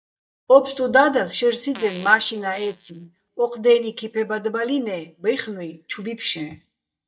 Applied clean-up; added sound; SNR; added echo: neural mask model DeepFilterNet 3.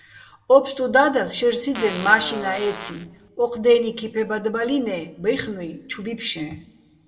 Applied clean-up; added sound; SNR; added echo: none; Fart; 11 dB; reverberation time 0.6 s.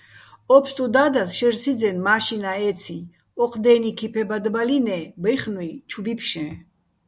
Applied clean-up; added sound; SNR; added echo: none; none; none; none.